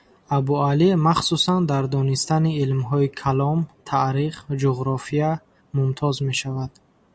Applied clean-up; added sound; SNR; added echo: none; none; none; none.